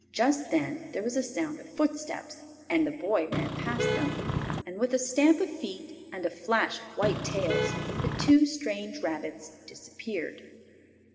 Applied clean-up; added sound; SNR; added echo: none; Vehicle horn, car horn, honking; 0 dB; reverberation time 2.5 s.